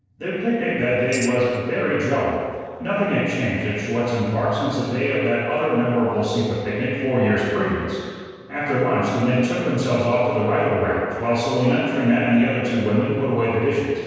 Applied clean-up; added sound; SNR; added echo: neural separator model SepFormer DNS4.